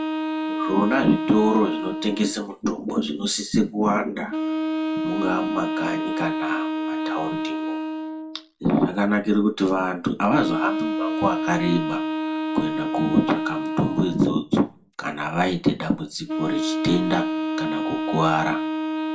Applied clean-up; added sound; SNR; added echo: none; Wind instrument, woodwind instrument; 3 dB; reverberation time 0.2 s.